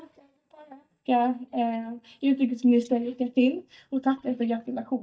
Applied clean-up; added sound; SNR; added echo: neural mask model DeepFilterNet 3.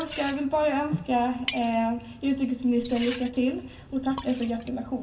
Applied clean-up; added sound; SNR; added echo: none; Liquid; 12 dB; reverberation time 0.2 s.